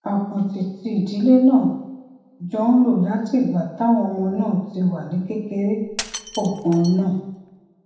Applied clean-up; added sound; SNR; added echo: none; Shatter; 16 dB; reverberation time 0.8 s.